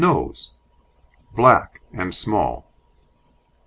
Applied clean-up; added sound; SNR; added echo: none; none; none; none.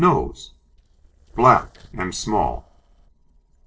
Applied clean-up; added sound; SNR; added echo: neural separator model SepFormer DNS4.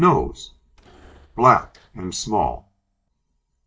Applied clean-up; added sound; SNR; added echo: neural mask model DeepFilterNet 3.